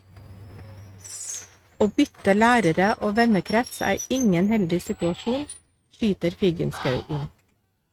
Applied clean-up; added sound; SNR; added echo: neural mask model RNNoise.